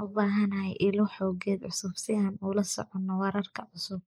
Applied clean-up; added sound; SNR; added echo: neural mask model Resemble Enhance denoiser.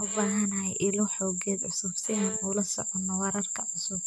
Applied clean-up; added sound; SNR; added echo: none; Bowed string instrument; 16 dB; none.